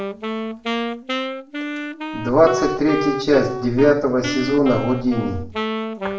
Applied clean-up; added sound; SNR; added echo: none; Wind instrument, woodwind instrument; 6 dB; reverberation time 0.5 s.